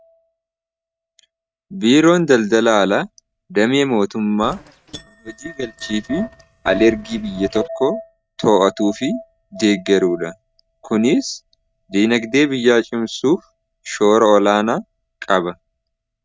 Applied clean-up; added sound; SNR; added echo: neural mask model RNNoise.